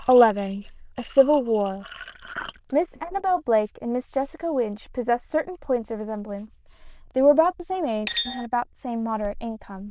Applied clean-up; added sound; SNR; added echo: neural diffusion model UNIVERSE++.